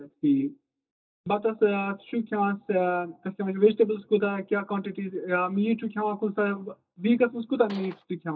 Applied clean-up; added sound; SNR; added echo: neural mask model DeepFilterNet 3.